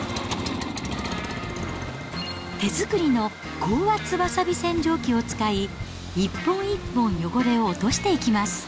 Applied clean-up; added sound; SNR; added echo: none; none; none; none.